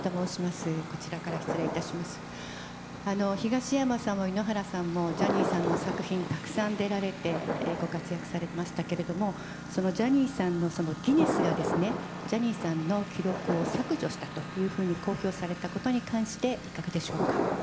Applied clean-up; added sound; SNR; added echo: none; Thunder + Engine; 4 dB; none.